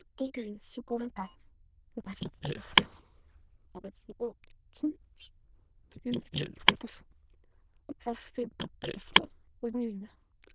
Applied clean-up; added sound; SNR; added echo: neural diffusion model UNIVERSE++.